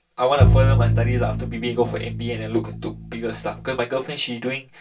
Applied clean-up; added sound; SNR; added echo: none; Bowed string instrument; -4 dB; reverberation time 0.2 s.